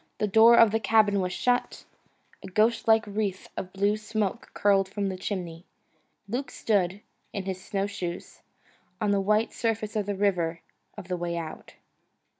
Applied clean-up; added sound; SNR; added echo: none; none; none; none.